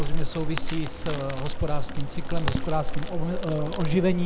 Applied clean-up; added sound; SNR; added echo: none; Crackle; -4 dB; none.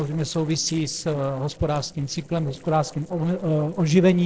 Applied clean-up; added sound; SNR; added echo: neural separator model SepFormer DNS4.